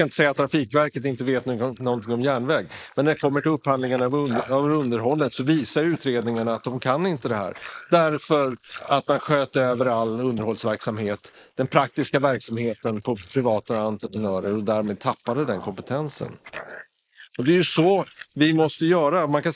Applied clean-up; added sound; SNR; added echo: neural mask model Resemble Enhance denoiser.